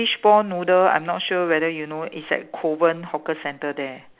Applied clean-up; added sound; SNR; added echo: none; none; none; none.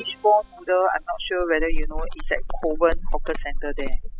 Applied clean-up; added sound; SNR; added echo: classical method spectral subtraction.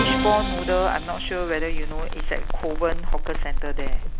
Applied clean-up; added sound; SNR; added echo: none; Crackle + Musical instrument; -4 dB; none.